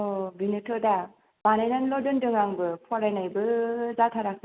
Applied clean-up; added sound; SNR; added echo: none; none; none; none.